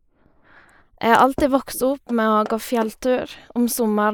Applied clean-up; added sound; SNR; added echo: neural mask model Resemble Enhance denoiser.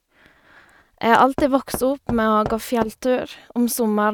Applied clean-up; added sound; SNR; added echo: neural mask model RNNoise.